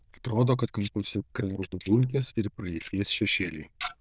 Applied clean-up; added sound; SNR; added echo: neural diffusion model UNIVERSE++.